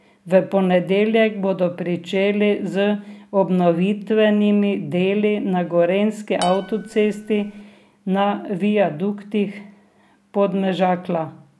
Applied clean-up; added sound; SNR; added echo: none; Acoustic guitar; 17 dB; none.